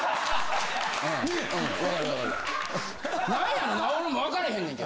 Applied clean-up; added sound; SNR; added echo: none; Zipper (clothing); 8 dB; none.